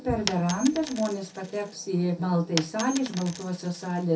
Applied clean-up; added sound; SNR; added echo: none; Coin (dropping); 11 dB; reverberation time 0.3 s.